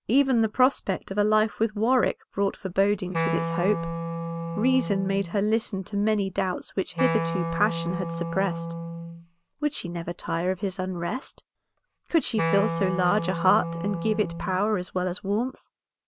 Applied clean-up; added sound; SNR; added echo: none; Wind instrument, woodwind instrument; 5 dB; none.